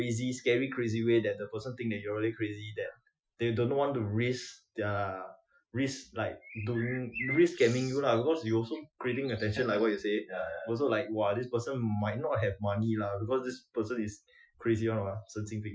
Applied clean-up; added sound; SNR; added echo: classical method Wiener filter.